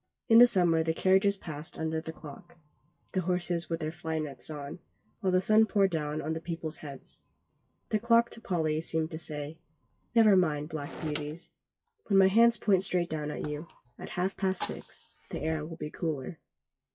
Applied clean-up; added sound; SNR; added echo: classical method WPE with log-MMSE.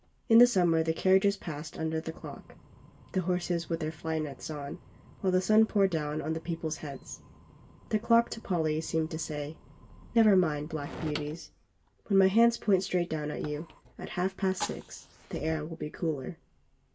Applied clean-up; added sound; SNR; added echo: none; Fire; 20 dB; reverberation time 0.1 s.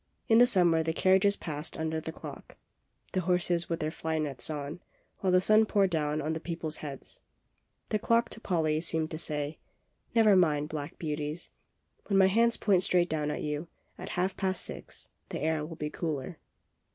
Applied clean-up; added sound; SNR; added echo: none; none; none; none.